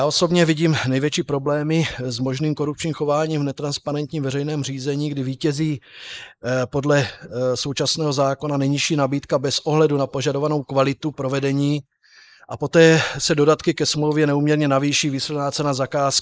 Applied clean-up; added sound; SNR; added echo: neural mask model Resemble Enhance denoiser.